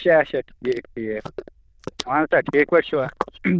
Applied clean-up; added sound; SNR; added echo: neural diffusion model UNIVERSE++.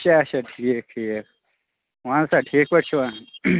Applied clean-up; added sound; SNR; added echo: none; none; none; none.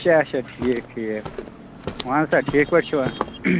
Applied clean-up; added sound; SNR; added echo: none; Walk, footsteps; 11 dB; none.